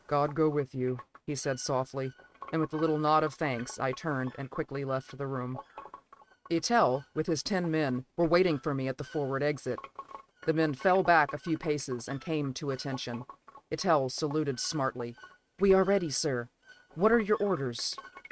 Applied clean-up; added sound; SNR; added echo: neural mask model RNNoise.